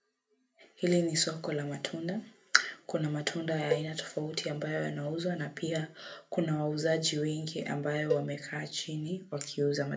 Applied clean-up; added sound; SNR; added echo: none; Cowbell; 6 dB; reverberation time 0.3 s.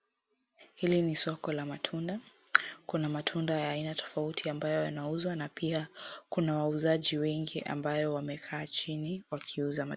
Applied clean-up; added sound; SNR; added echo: none; none; none; none.